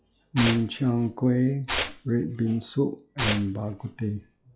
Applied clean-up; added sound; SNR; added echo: classical method log-MMSE.